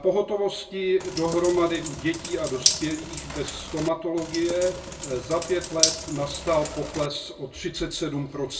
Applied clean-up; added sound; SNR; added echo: none; Bathtub (filling or washing); 4 dB; reverberation time 0.2 s.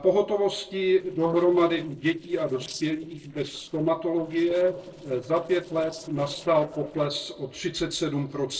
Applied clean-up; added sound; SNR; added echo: neural separator model SepFormer DNS4.